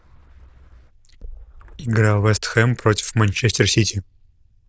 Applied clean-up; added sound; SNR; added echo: neural diffusion model UNIVERSE++.